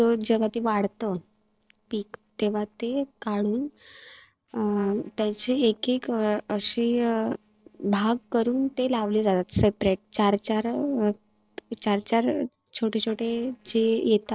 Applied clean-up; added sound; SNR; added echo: neural separator model SepFormer DNS4.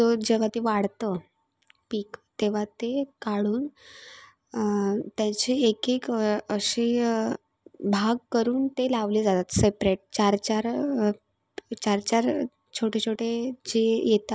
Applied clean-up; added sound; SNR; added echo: none; none; none; none.